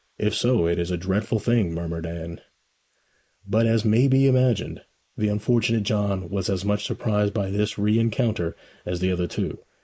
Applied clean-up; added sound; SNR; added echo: neural mask model Resemble Enhance denoiser.